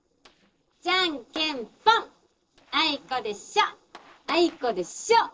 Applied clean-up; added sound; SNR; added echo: neural separator model SepFormer DNS4.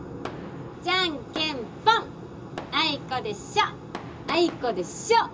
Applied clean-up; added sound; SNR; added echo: none; Fireworks; 16 dB; reverberation time 0.2 s.